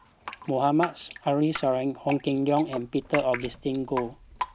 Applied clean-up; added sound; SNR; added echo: none; Drip; 11 dB; none.